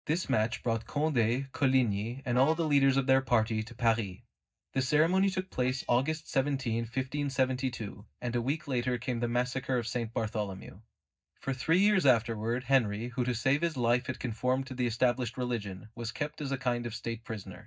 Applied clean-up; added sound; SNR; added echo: neural mask model DeepFilterNet 3.